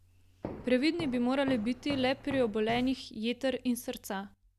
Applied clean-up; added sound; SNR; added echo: none; Walk, footsteps; 14 dB; none.